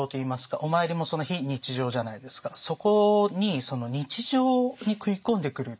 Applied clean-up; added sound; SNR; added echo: neural mask model Resemble Enhance denoiser.